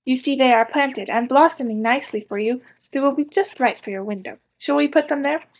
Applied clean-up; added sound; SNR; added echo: neural mask model DeepFilterNet 3.